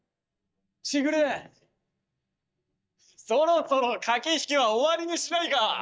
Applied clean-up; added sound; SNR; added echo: neural mask model DeepFilterNet 3.